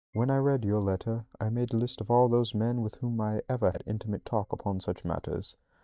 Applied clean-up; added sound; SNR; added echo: neural mask model DeepFilterNet 3.